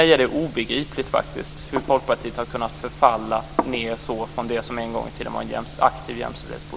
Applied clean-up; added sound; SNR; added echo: none; none; none; none.